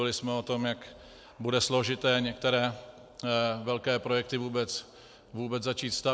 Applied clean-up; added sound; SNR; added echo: none; none; none; none.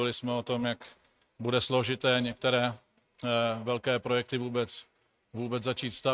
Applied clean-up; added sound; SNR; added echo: neural mask model RNNoise.